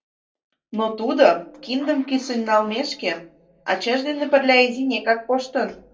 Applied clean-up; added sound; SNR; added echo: none; none; none; reverberation time 0.2 s.